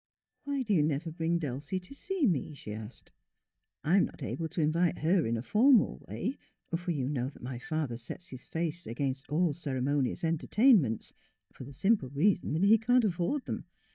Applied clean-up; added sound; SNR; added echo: neural mask model DeepFilterNet 3.